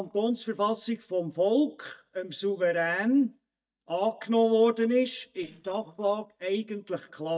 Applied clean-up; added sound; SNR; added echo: neural mask model DeepFilterNet 3.